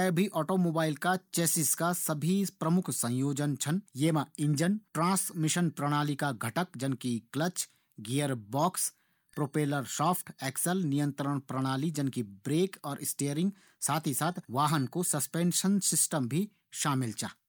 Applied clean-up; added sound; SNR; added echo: neural mask model DeepFilterNet 3.